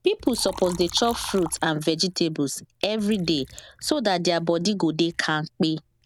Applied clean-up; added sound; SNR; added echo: none; Liquid; 19 dB; none.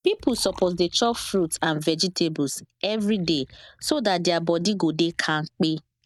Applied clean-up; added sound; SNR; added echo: neural mask model DeepFilterNet 3.